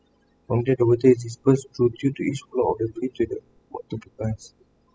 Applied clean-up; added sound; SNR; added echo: classical method spectral subtraction.